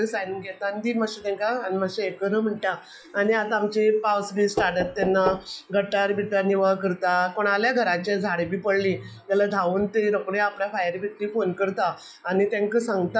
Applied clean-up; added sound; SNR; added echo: classical method log-MMSE.